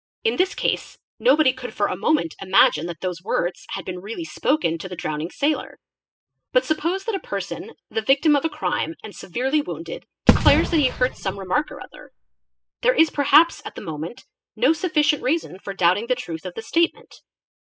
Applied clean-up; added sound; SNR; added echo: classical method spectral subtraction.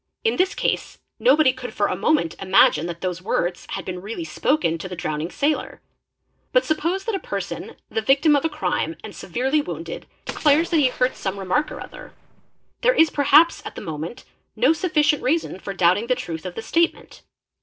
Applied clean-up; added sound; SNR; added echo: neural separator model SepFormer DNS4.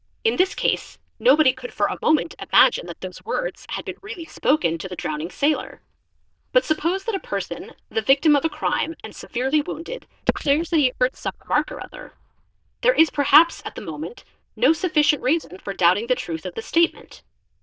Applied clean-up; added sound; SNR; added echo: neural diffusion model UNIVERSE++.